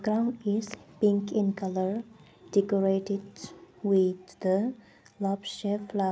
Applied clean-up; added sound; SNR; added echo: none; none; none; none.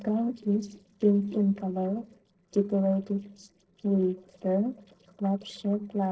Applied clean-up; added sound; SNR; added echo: neural separator model SepFormer DNS4.